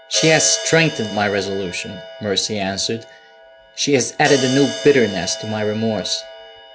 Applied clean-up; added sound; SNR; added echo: none; Crash cymbal; 10 dB; none.